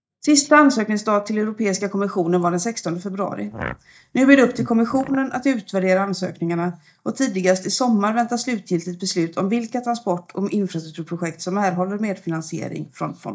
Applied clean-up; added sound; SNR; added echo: neural mask model DeepFilterNet 3.